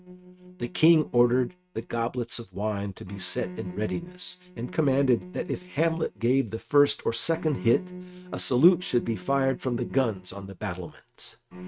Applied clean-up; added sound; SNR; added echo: neural mask model RNNoise.